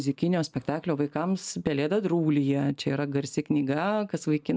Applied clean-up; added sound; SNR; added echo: none; none; none; none.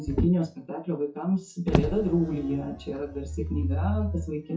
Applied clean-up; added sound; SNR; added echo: classical method WPE with log-MMSE.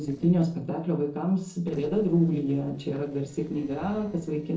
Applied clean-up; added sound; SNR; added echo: neural separator model SepFormer DNS4.